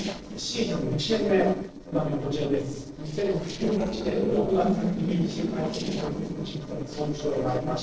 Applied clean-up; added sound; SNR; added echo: neural separator model SepFormer DNS4.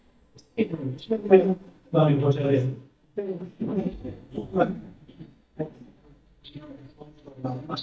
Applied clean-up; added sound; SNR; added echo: neural mask model DeepFilterNet 3.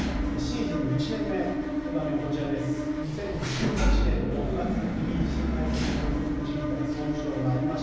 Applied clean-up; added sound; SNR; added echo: none; Engine / Mechanisms; -4 dB; reverberation time 1.1 s.